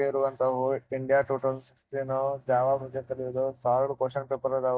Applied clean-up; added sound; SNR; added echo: neural mask model DeepFilterNet 3.